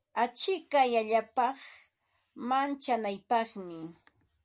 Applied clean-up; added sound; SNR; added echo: none; none; none; none.